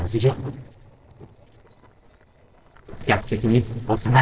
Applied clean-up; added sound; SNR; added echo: neural separator model SepFormer DNS4.